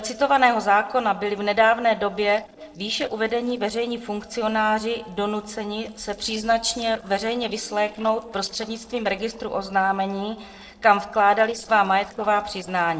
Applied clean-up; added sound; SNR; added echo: neural separator model SepFormer DNS4.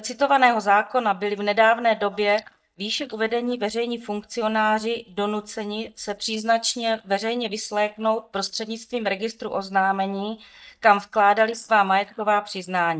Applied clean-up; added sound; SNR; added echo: neural mask model DeepFilterNet 3.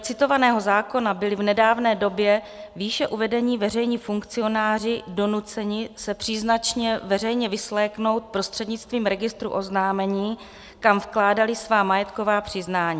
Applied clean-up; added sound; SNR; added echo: none; none; none; none.